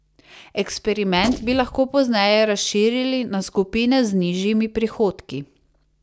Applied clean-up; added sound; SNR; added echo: none; Gunshot, gunfire; 10 dB; none.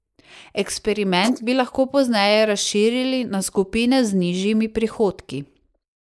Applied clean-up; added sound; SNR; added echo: neural mask model Resemble Enhance denoiser.